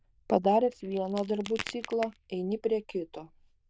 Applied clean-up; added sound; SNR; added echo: neural diffusion model UNIVERSE++.